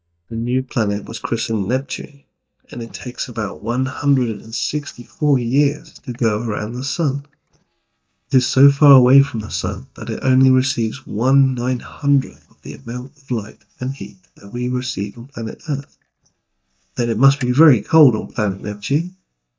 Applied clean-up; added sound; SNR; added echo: neural mask model DeepFilterNet 3.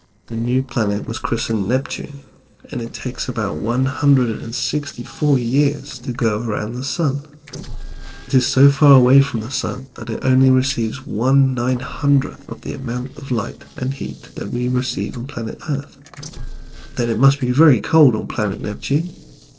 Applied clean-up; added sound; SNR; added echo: neural separator model SepFormer DNS4.